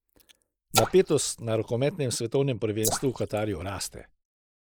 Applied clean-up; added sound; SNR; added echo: neural mask model Resemble Enhance denoiser.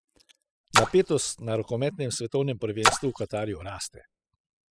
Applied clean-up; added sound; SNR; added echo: classical method spectral subtraction.